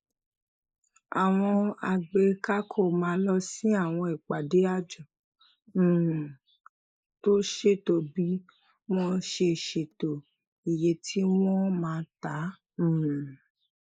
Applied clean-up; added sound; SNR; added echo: neural mask model Resemble Enhance denoiser.